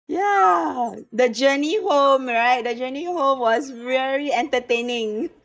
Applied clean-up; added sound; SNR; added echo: neural mask model DeepFilterNet 3.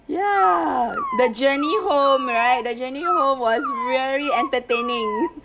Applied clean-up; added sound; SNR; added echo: none; Dog; 6 dB; reverberation time 0.5 s.